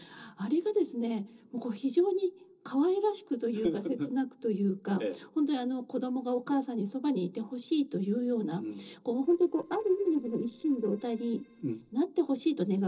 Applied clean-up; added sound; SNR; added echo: neural separator model SepFormer DNS4.